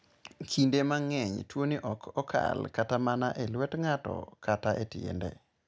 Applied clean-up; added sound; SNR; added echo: none; none; none; none.